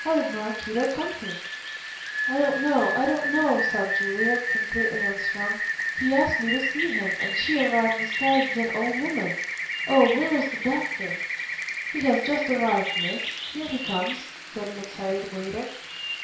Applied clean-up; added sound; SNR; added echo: none; Rain; 3 dB; reverberation time 0.6 s.